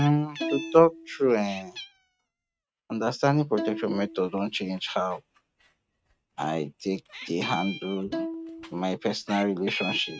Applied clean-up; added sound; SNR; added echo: neural mask model RNNoise.